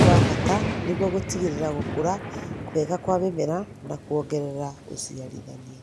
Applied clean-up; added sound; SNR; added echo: none; Thunder; -1 dB; none.